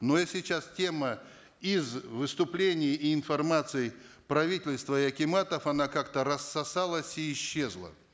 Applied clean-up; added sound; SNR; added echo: none; none; none; none.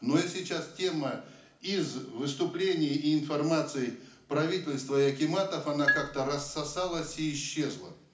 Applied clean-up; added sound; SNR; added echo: none; Marimba, xylophone; 4 dB; reverberation time 0.4 s.